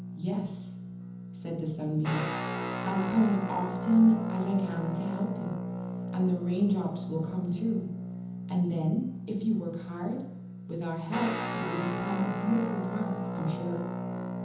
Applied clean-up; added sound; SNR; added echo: none; Guitar; 5 dB; reverberation time 1.3 s.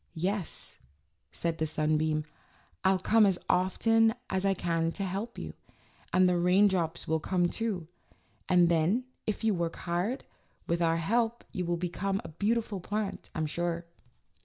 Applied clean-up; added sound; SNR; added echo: none; none; none; none.